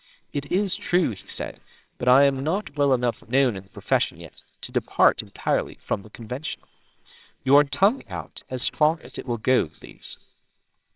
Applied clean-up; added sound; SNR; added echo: neural separator model SepFormer WHAMR!.